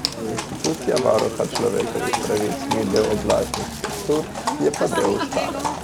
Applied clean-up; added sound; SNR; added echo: none; Livestock, farm animals, working animals; 3 dB; none.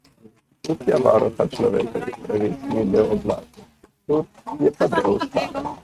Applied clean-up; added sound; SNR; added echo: neural mask model RNNoise.